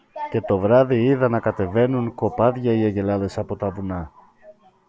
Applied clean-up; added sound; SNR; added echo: none; none; none; none.